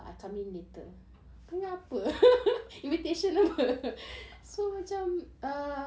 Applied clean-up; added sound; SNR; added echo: none; none; none; none.